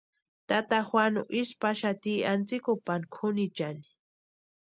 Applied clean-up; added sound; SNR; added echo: none; none; none; none.